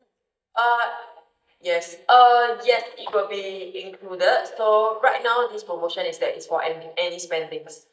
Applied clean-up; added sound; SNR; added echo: neural mask model DeepFilterNet 3.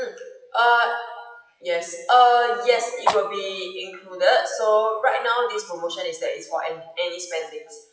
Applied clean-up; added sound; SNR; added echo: classical method WPE with log-MMSE.